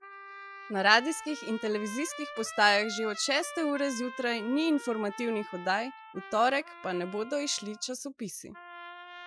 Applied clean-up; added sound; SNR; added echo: classical method Wiener filter.